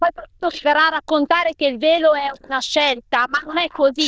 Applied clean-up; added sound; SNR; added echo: neural diffusion model UNIVERSE++.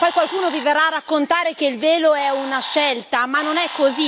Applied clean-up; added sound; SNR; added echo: none; Bird; 14 dB; none.